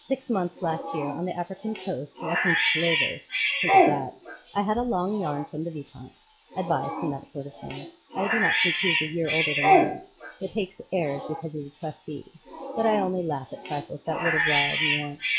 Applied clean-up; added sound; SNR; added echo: classical method log-MMSE.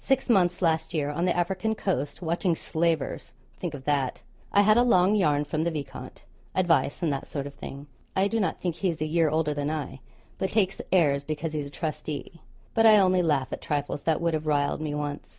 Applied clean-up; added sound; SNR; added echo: none; none; none; none.